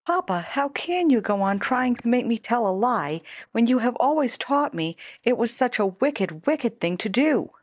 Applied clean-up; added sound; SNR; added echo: neural mask model DeepFilterNet 3.